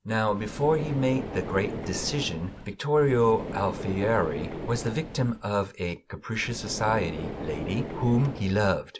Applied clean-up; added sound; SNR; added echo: none; Car; 9 dB; none.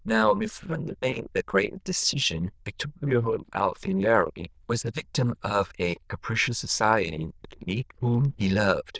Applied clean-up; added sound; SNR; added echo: neural diffusion model UNIVERSE++.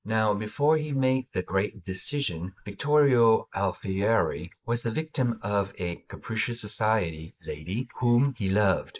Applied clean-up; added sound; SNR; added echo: neural mask model Resemble Enhance denoiser.